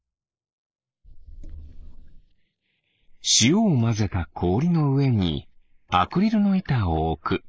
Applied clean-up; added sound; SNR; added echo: neural mask model Resemble Enhance denoiser.